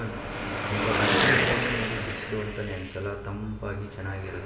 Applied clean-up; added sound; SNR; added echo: none; Car passing by / Traffic noise, roadway noise / Engine; -3 dB; reverberation time 1.0 s.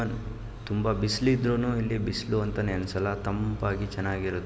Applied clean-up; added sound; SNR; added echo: none; none; none; none.